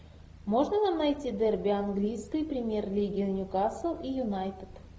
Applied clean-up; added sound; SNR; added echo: none; none; none; none.